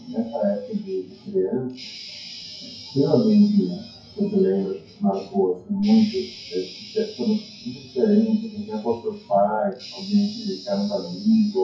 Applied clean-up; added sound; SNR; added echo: classical method WPE with log-MMSE.